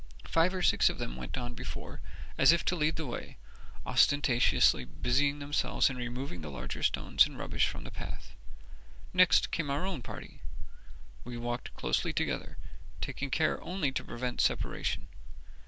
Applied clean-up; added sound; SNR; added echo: none; none; none; none.